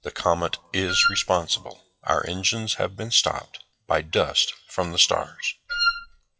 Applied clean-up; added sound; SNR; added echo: classical method WPE with log-MMSE.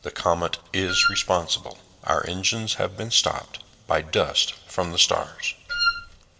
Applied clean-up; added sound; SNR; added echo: none; Wind instrument, woodwind instrument; 0 dB; reverberation time 1.0 s.